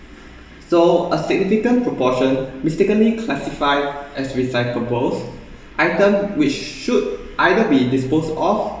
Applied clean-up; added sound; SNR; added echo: none; none; none; reverberation time 1.0 s.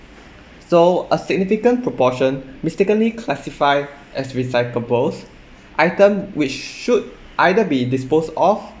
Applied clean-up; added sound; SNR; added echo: none; none; none; none.